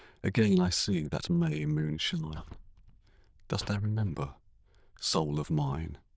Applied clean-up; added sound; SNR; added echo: neural diffusion model UNIVERSE++.